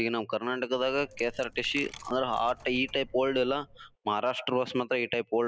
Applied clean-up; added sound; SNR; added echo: none; Coin (dropping); 20 dB; none.